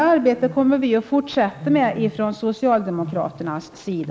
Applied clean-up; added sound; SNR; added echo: none; Wild animals; 17 dB; none.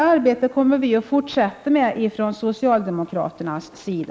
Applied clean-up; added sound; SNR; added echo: none; none; none; none.